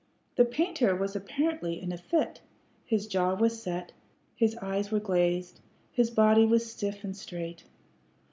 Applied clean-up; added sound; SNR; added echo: none; none; none; none.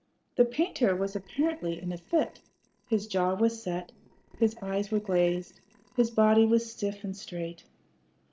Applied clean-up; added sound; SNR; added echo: neural separator model SepFormer DNS4.